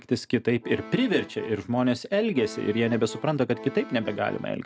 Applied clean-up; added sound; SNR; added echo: none; Accordion; 15 dB; none.